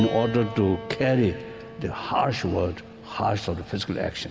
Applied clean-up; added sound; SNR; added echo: none; Piano; 13 dB; none.